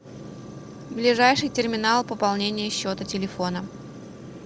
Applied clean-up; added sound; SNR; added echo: none; none; none; none.